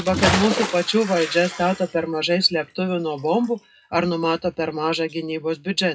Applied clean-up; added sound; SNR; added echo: classical method WPE with log-MMSE.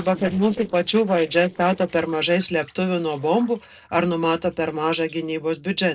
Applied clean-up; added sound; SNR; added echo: neural separator model SepFormer DNS4.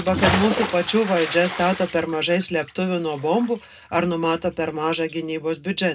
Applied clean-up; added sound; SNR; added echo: none; Bathtub (filling or washing) / Splash, splatter; 8 dB; reverberation time 0.2 s.